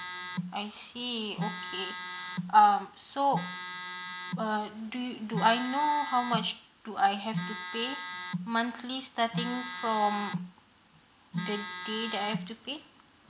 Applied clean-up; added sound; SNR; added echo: none; Telephone; 6 dB; none.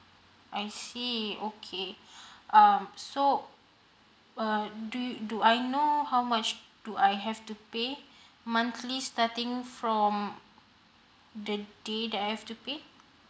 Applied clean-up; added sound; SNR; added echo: none; none; none; none.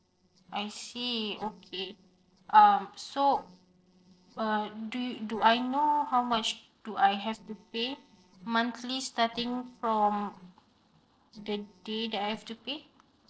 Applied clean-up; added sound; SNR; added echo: neural separator model SepFormer DNS4.